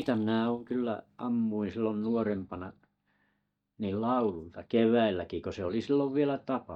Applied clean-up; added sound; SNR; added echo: neural mask model DeepFilterNet 3.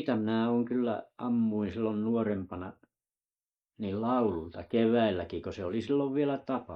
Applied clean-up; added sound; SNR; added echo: neural mask model Resemble Enhance denoiser.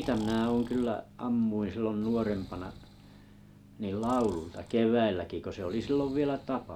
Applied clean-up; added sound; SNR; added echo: none; Breathing; 19 dB; none.